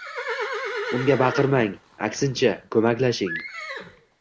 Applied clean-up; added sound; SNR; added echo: none; Livestock, farm animals, working animals; 9 dB; none.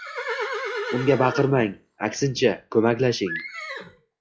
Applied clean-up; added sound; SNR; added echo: classical method log-MMSE.